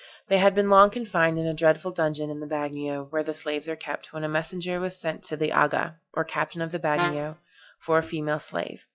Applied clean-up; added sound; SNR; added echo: classical method log-MMSE.